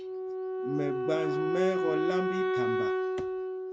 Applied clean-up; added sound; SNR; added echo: none; Wind instrument, woodwind instrument; -4 dB; none.